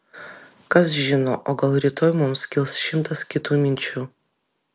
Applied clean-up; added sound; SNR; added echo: none; none; none; none.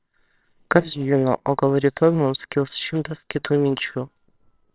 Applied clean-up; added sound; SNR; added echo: neural separator model SepFormer WHAMR!.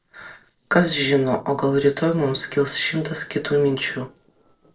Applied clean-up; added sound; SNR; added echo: neural separator model SepFormer DNS4.